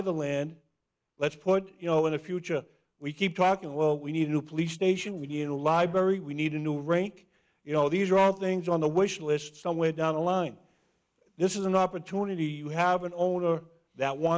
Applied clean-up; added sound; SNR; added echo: neural mask model Resemble Enhance denoiser.